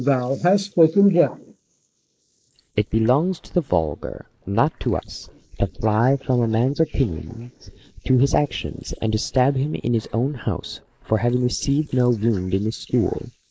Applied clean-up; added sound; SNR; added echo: neural mask model Resemble Enhance denoiser.